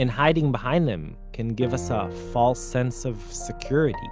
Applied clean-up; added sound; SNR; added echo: none; Growling; 15 dB; none.